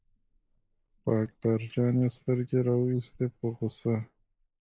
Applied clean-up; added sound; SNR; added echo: neural mask model Resemble Enhance denoiser.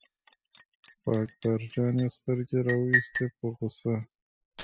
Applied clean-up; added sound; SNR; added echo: classical method spectral subtraction.